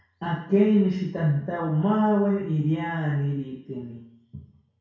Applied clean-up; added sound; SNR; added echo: none; none; none; reverberation time 0.6 s.